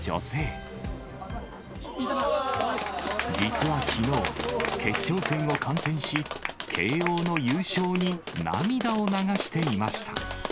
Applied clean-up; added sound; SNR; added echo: none; Car passing by; 16 dB; none.